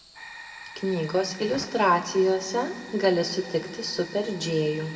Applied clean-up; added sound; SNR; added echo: none; Fire; 17 dB; reverberation time 1.7 s.